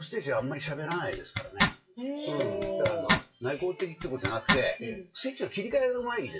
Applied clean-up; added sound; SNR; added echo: classical method WPE with log-MMSE.